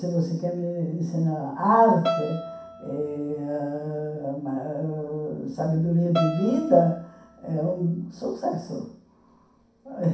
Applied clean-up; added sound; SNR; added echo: none; Bowed string instrument; 10 dB; reverberation time 0.6 s.